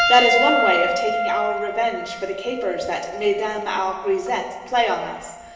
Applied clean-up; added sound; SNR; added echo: none; Piano; 2 dB; reverberation time 1.3 s.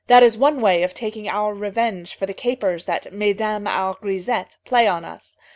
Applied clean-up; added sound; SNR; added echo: none; none; none; none.